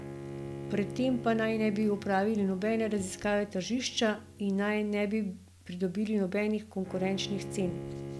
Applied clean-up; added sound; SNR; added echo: none; Bowed string instrument; 12 dB; none.